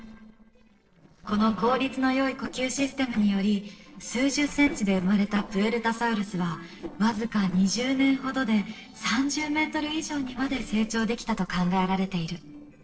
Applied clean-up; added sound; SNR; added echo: neural separator model SepFormer DNS4.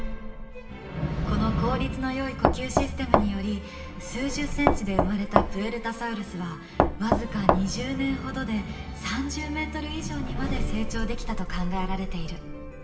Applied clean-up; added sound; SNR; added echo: none; Knock; -4 dB; reverberation time 0.9 s.